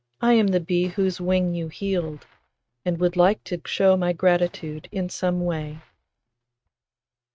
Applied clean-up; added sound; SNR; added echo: neural mask model RNNoise.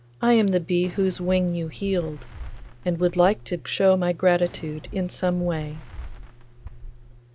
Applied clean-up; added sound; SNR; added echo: none; Fireworks; 15 dB; none.